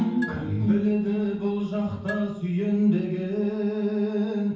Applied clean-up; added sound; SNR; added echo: none; Marimba, xylophone; 19 dB; reverberation time 0.9 s.